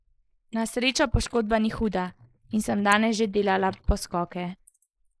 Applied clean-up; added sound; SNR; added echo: neural mask model Resemble Enhance denoiser.